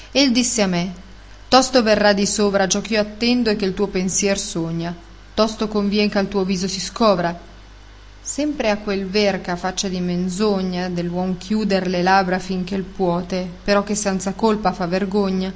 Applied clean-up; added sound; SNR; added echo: none; none; none; none.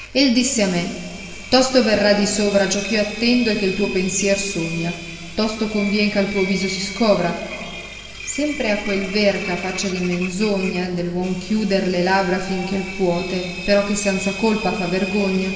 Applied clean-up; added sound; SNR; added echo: none; Engine; 12 dB; reverberation time 2.1 s.